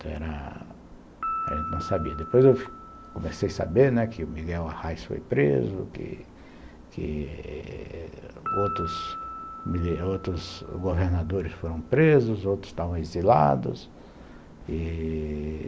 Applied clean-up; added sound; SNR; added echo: none; Piano; 13 dB; none.